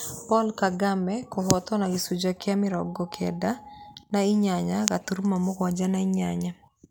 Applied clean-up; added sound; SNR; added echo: none; none; none; none.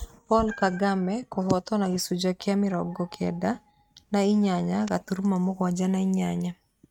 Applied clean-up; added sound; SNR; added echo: neural mask model RNNoise.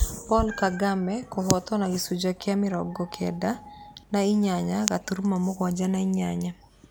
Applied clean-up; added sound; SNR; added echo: none; Meow; 13 dB; none.